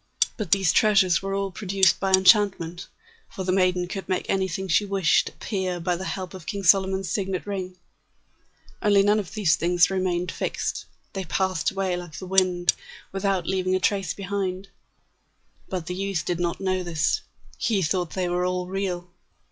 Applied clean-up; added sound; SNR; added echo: classical method log-MMSE.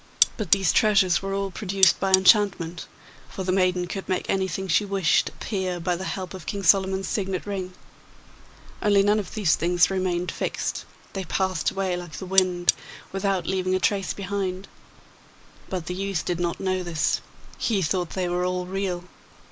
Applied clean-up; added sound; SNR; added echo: neural mask model Resemble Enhance denoiser.